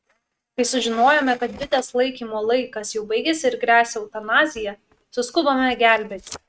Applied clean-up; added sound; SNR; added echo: neural mask model RNNoise.